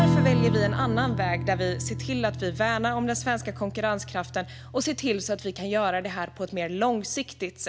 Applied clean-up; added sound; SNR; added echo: none; Strum; 2 dB; none.